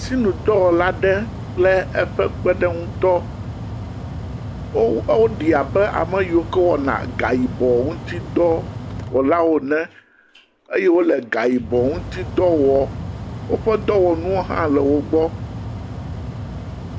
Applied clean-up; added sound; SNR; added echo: none; Mechanical fan; 10 dB; none.